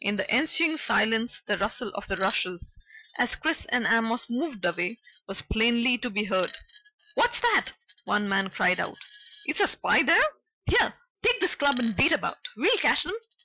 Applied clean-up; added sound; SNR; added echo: classical method Wiener filter.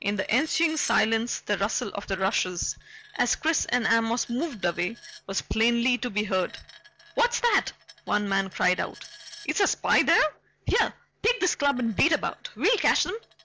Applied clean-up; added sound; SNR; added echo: neural separator model SepFormer DNS4.